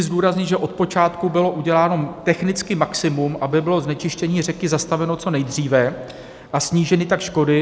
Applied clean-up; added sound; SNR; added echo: none; none; none; none.